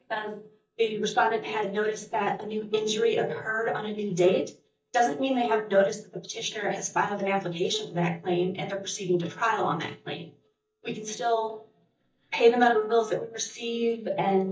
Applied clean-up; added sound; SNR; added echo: neural mask model DeepFilterNet 3.